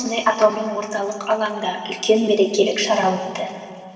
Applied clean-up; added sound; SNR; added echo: none; none; none; reverberation time 2.6 s.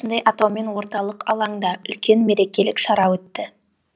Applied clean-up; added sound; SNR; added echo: none; none; none; none.